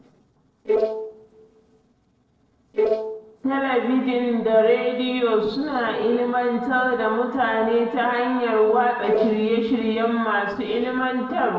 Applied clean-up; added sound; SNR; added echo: neural separator model SepFormer DNS4.